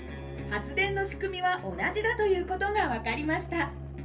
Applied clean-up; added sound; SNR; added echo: none; Musical instrument; 12 dB; reverberation time 0.3 s.